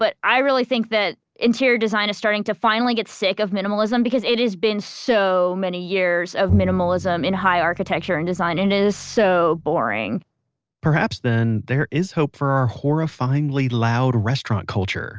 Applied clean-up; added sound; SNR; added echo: neural separator model SepFormer DNS4.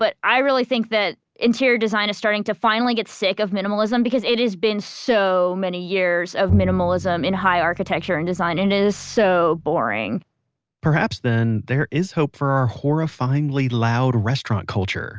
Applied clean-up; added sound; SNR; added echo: none; Bowed string instrument; 9 dB; none.